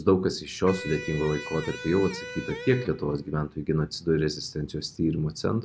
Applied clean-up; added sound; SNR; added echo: none; Electric guitar; 12 dB; none.